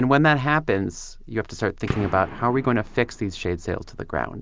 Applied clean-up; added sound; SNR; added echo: none; Gunshot, gunfire; 13 dB; none.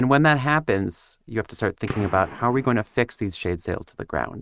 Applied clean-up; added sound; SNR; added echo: neural mask model RNNoise.